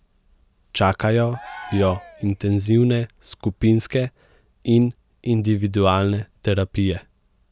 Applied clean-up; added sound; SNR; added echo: none; Cheering; 20 dB; none.